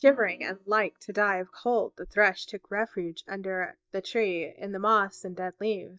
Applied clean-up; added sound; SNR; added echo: neural mask model DeepFilterNet 3.